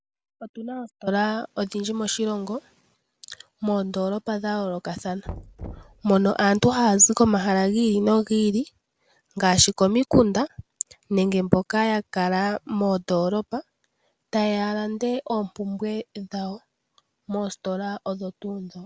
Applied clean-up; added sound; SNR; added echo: none; Knock; 18 dB; none.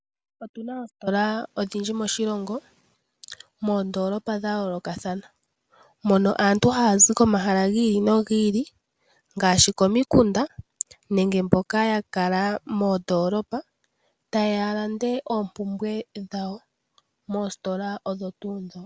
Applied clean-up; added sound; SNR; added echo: none; none; none; none.